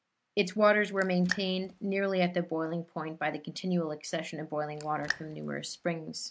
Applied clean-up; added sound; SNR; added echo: none; Raindrop; 11 dB; none.